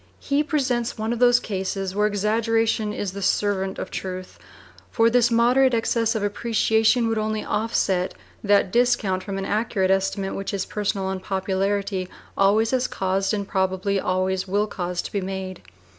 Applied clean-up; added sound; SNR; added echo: none; none; none; none.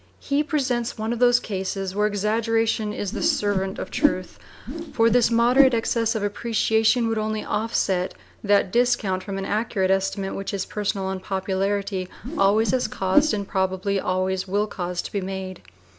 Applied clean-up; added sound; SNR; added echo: none; Whoosh, swoosh, swish; 3 dB; none.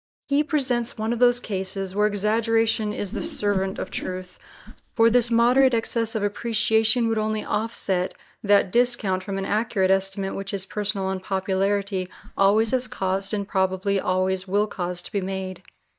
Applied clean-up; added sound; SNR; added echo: neural mask model DeepFilterNet 3.